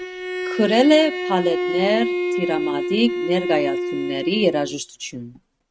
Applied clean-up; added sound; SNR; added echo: neural mask model RNNoise.